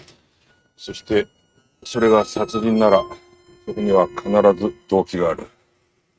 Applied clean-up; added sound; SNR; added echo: neural mask model RNNoise.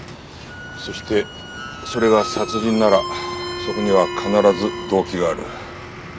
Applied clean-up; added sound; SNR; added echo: none; Wind instrument, woodwind instrument + Squeak; 10 dB; none.